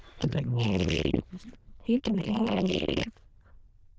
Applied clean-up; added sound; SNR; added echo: neural diffusion model UNIVERSE++.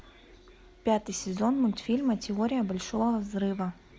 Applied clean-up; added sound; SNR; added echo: none; none; none; none.